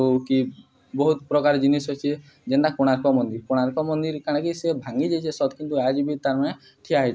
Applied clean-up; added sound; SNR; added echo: none; none; none; none.